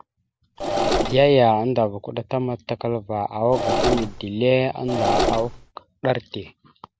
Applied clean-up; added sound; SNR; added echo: none; Engine / Mechanisms; 1 dB; none.